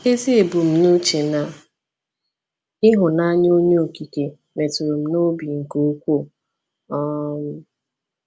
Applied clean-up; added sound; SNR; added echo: none; none; none; none.